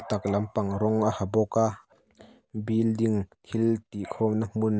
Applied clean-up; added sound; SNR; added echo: none; none; none; none.